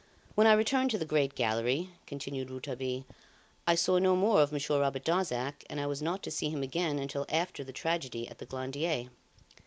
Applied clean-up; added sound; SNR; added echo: none; none; none; none.